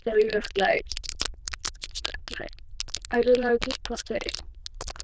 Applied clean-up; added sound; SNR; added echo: neural diffusion model UNIVERSE++.